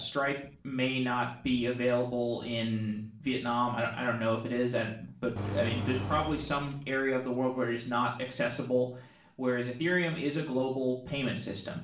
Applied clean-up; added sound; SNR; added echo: none; Engine; 7 dB; reverberation time 0.4 s.